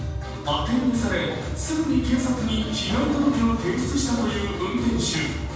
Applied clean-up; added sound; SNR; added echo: none; none; none; reverberation time 1.2 s.